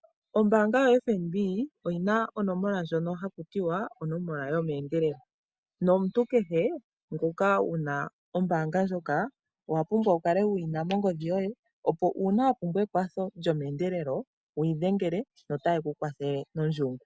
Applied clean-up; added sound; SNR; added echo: none; none; none; none.